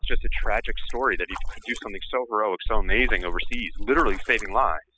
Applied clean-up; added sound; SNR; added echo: classical method spectral subtraction.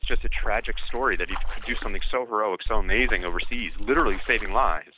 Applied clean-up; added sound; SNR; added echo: none; Splash, splatter; -3 dB; none.